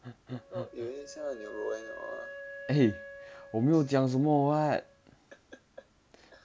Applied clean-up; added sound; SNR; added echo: none; Wind instrument, woodwind instrument; 17 dB; none.